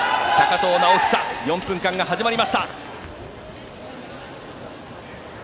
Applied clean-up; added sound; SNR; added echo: none; none; none; none.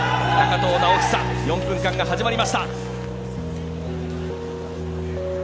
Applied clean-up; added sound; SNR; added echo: none; Piano; 3 dB; none.